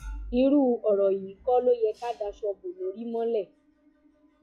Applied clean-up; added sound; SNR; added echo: classical method log-MMSE.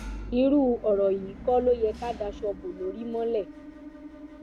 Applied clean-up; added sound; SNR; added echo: none; Engine / Mechanisms; 14 dB; none.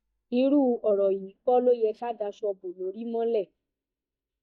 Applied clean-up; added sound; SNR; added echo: neural mask model DeepFilterNet 3.